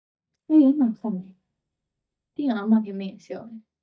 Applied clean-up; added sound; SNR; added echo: neural mask model DeepFilterNet 3.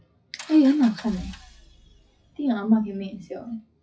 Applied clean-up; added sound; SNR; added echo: classical method WPE with log-MMSE.